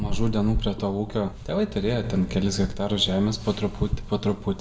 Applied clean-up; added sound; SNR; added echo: none; none; none; reverberation time 0.3 s.